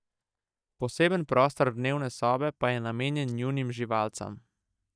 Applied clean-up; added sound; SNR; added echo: neural mask model DeepFilterNet 3.